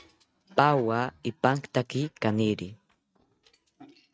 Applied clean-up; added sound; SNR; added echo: neural mask model RNNoise.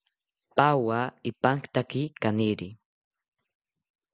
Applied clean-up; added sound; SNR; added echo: none; none; none; none.